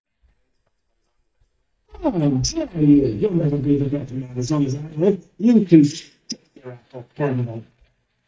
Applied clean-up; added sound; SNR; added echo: neural mask model DeepFilterNet 3.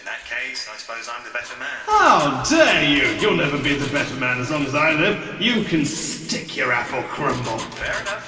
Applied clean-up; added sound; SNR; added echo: none; Engine; 18 dB; reverberation time 2.5 s.